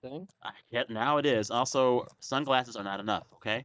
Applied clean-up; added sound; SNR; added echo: neural mask model DeepFilterNet 3.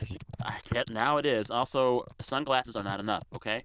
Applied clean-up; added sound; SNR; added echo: neural diffusion model UNIVERSE++.